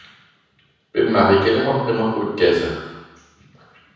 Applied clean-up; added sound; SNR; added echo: none; none; none; reverberation time 1.1 s.